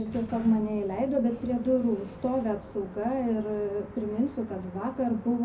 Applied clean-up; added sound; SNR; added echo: none; Sliding door; 17 dB; reverberation time 0.4 s.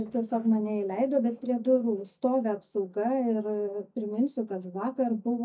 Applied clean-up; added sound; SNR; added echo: neural mask model DeepFilterNet 3.